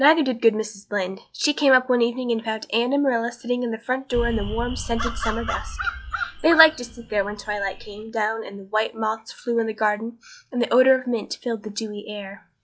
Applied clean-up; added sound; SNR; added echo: classical method log-MMSE.